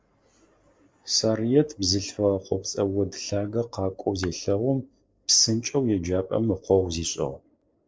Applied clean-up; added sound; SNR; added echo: neural separator model SepFormer DNS4.